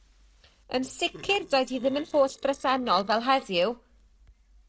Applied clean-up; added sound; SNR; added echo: neural separator model SepFormer DNS4.